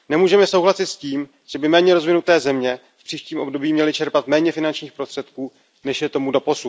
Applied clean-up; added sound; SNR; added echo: none; none; none; none.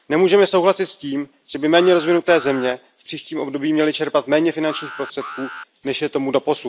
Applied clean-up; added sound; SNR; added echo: none; Alarm; 16 dB; none.